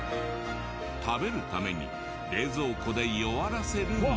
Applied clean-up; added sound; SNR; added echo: none; none; none; none.